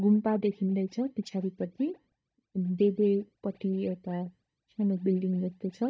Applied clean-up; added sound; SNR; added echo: neural mask model DeepFilterNet 3.